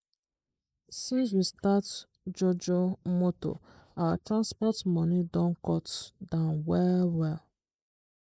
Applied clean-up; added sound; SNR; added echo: neural mask model Resemble Enhance denoiser.